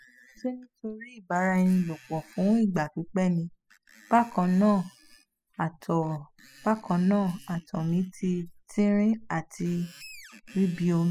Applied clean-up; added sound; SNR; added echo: classical method spectral subtraction.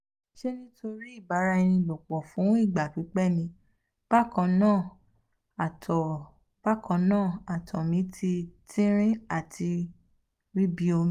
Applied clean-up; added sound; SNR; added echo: none; none; none; none.